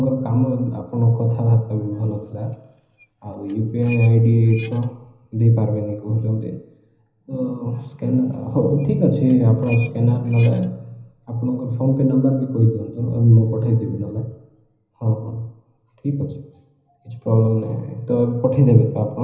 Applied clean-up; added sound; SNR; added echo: none; Squeak; 19 dB; reverberation time 0.9 s.